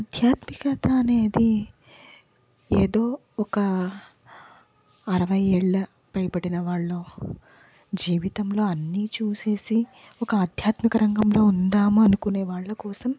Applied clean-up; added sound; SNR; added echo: none; none; none; none.